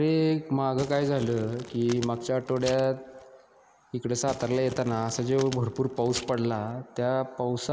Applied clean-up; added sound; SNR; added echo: none; Crumpling, crinkling; 16 dB; none.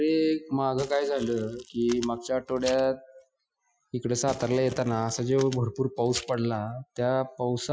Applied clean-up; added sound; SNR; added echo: classical method Wiener filter.